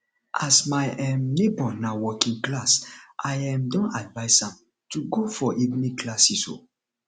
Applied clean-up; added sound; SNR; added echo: none; none; none; none.